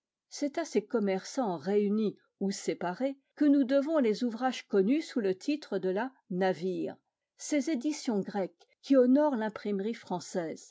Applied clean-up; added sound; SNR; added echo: none; none; none; none.